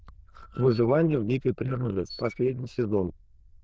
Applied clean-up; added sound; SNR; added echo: neural diffusion model UNIVERSE++.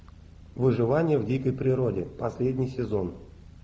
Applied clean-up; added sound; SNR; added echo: none; none; none; none.